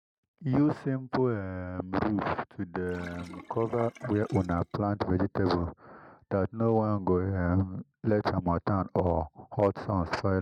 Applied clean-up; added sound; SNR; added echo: neural mask model RNNoise.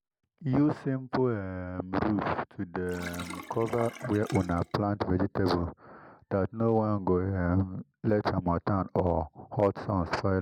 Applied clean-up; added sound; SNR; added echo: none; Sink (filling or washing); 15 dB; none.